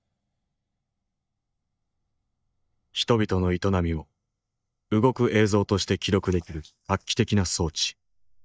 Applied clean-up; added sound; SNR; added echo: neural mask model DeepFilterNet 3.